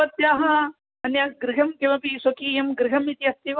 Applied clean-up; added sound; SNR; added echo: none; none; none; none.